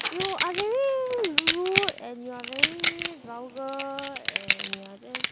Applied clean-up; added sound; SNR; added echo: none; Chink, clink; -1 dB; none.